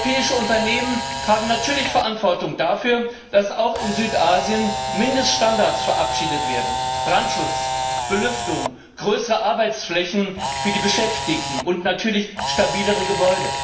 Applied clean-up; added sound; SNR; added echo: none; Camera; 5 dB; reverberation time 0.8 s.